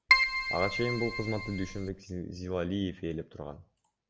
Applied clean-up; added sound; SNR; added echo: none; Keyboard (musical); -4 dB; none.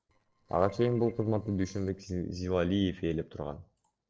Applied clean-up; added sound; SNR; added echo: neural separator model SepFormer DNS4.